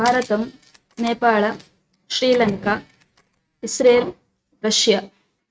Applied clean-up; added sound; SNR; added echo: neural mask model RNNoise.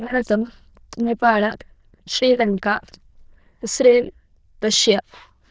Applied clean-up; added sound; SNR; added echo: neural diffusion model UNIVERSE++.